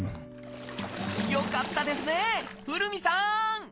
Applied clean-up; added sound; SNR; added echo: none; Water / Splash, splatter; 11 dB; none.